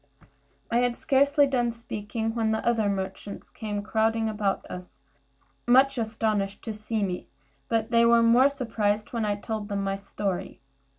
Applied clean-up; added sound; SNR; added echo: none; none; none; none.